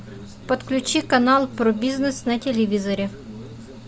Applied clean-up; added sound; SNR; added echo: none; none; none; none.